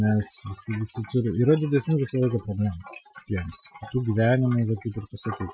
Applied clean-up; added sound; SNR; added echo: classical method Wiener filter.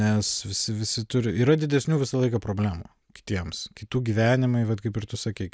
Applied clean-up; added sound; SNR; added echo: none; none; none; none.